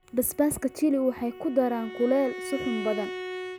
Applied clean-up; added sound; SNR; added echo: none; Bowed string instrument; 10 dB; none.